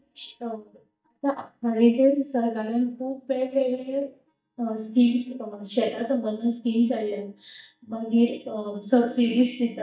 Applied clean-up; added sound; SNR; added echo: neural mask model DeepFilterNet 3.